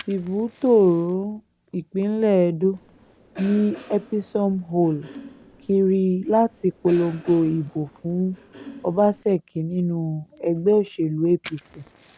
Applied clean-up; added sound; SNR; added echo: none; Cough + Fire; 19 dB; none.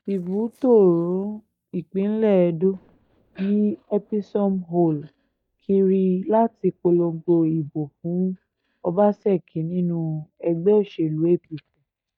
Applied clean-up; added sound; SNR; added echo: neural mask model DeepFilterNet 3.